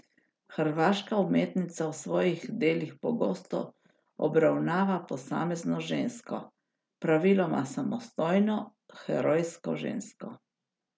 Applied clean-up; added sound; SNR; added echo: none; none; none; none.